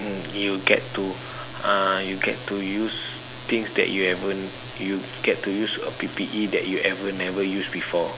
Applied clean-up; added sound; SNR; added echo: none; none; none; none.